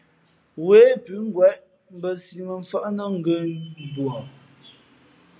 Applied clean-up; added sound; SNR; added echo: none; none; none; none.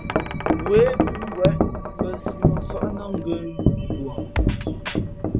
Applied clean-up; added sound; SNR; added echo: none; Wind chime + Drum kit; -4 dB; none.